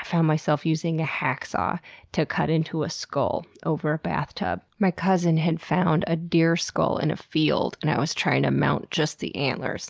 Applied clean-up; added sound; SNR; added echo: neural mask model Resemble Enhance denoiser.